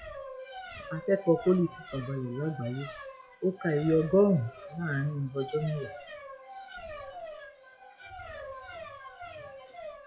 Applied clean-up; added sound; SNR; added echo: classical method WPE with log-MMSE.